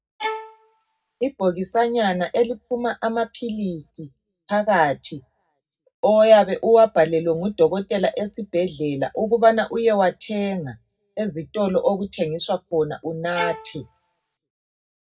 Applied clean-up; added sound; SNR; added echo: none; Bowed string instrument; 11 dB; reverberation time 0.3 s.